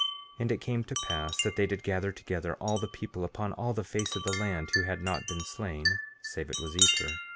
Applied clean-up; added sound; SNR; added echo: none; Wind chime; 1 dB; none.